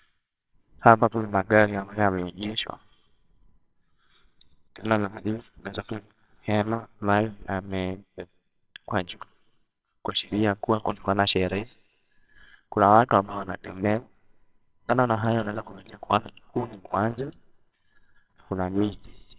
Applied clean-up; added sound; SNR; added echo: neural separator model SepFormer WHAMR!.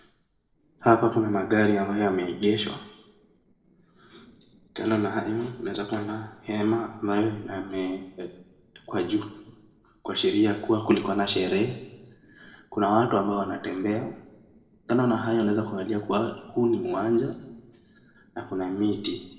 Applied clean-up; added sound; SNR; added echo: neural separator model SepFormer DNS4.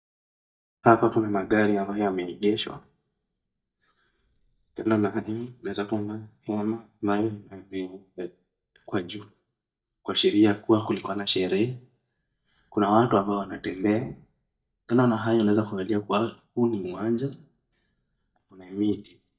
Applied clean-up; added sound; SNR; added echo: neural mask model DeepFilterNet 3.